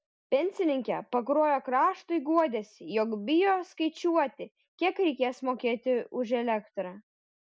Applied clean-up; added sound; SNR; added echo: none; none; none; none.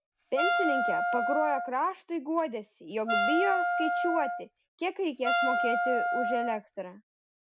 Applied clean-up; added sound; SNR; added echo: none; Wind instrument, woodwind instrument; -3 dB; none.